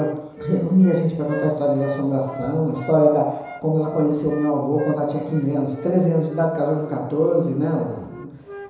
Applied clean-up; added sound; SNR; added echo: none; Wind instrument, woodwind instrument; 17 dB; reverberation time 1.0 s.